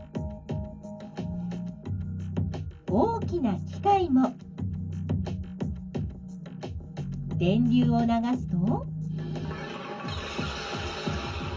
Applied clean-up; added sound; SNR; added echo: none; none; none; reverberation time 0.3 s.